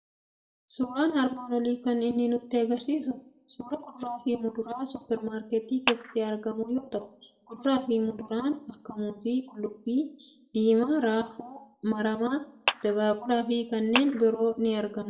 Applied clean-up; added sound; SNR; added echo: none; Clapping; 6 dB; reverberation time 0.4 s.